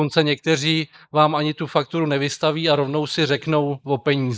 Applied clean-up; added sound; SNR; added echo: neural mask model Resemble Enhance denoiser.